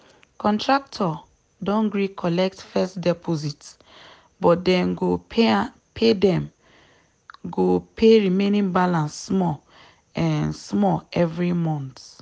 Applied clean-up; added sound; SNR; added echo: none; none; none; none.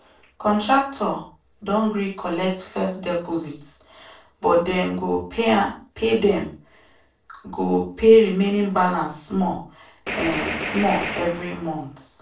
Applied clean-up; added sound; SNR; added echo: neural separator model SepFormer DNS4.